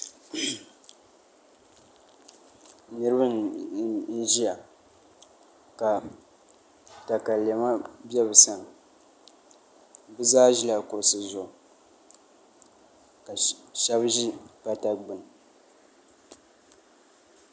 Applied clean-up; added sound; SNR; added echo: none; none; none; none.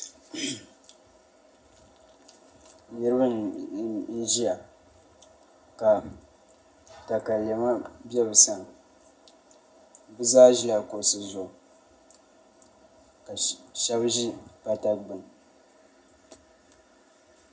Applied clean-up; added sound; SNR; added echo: none; none; none; reverberation time 0.4 s.